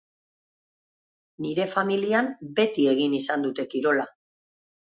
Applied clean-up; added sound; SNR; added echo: none; none; none; none.